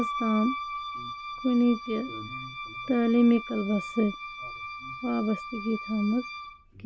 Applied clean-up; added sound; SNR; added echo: none; Wind instrument, woodwind instrument; 9 dB; none.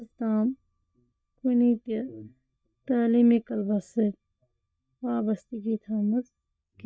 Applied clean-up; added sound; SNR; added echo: neural mask model DeepFilterNet 3.